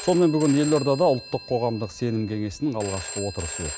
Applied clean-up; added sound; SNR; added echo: none; Telephone; 13 dB; none.